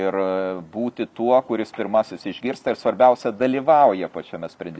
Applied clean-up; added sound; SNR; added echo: none; none; none; none.